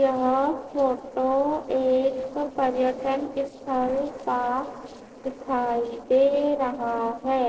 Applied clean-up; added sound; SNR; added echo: neural separator model SepFormer DNS4.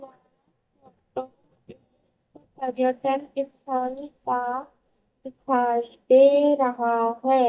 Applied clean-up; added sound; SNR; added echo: neural mask model DeepFilterNet 3.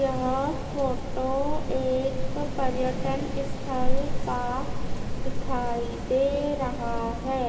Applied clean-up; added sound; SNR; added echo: none; Rain; -3 dB; reverberation time 2.2 s.